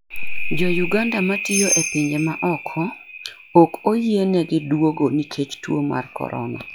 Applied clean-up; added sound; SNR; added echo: classical method log-MMSE.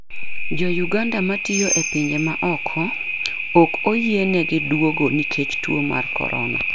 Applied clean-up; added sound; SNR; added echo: none; Bell; 5 dB; none.